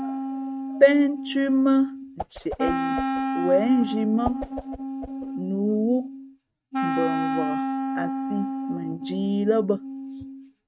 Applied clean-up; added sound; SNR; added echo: neural mask model RNNoise.